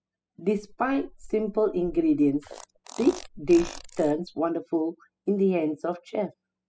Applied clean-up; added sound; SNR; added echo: classical method spectral subtraction.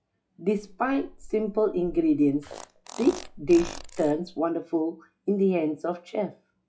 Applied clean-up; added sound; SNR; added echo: classical method log-MMSE.